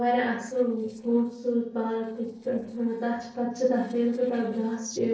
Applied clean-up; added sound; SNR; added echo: neural separator model SepFormer DNS4.